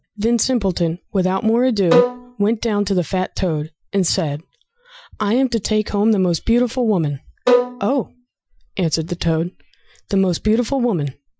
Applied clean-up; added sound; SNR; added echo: classical method Wiener filter.